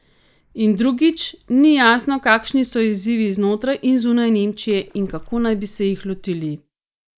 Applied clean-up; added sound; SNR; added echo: neural mask model Resemble Enhance denoiser.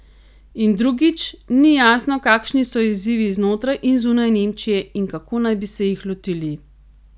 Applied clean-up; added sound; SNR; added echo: none; none; none; none.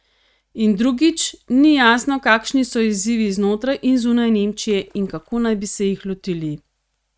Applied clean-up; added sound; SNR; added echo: neural mask model RNNoise.